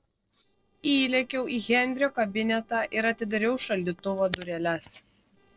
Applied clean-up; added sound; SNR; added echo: neural separator model SepFormer DNS4.